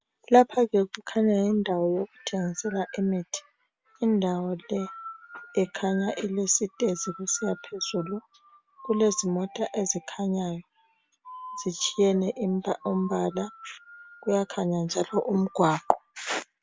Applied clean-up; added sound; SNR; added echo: none; none; none; none.